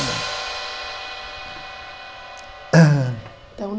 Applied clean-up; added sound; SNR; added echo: none; Hi-hat; 10 dB; none.